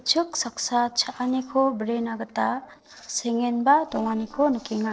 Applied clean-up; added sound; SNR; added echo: neural separator model SepFormer DNS4.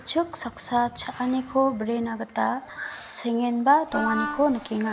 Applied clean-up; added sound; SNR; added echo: none; Wind instrument, woodwind instrument; 6 dB; none.